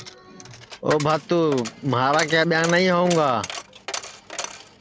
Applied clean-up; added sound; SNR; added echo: none; Coin (dropping); 13 dB; none.